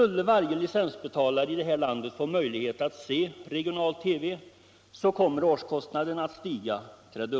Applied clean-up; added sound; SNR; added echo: none; none; none; none.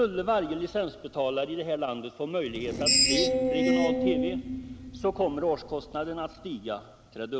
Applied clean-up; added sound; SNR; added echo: none; Screech; 0 dB; none.